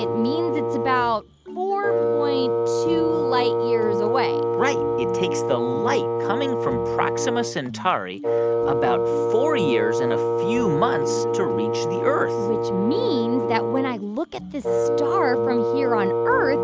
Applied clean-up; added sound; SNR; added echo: none; Wind instrument, woodwind instrument; -3 dB; none.